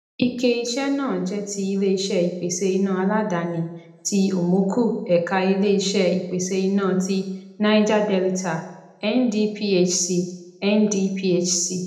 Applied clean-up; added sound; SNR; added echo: none; none; none; reverberation time 0.8 s.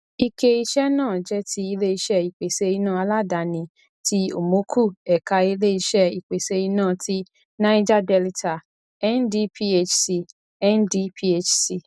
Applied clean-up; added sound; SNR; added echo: none; none; none; none.